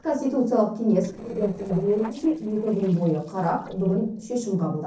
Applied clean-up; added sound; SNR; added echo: neural separator model SepFormer DNS4.